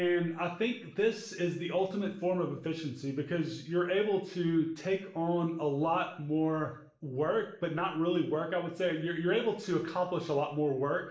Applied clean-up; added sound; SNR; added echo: none; none; none; reverberation time 0.5 s.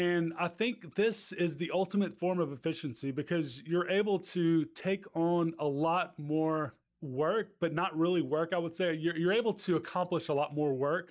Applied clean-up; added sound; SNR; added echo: none; none; none; none.